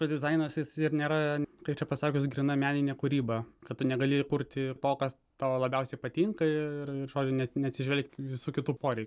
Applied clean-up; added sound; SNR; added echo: none; none; none; none.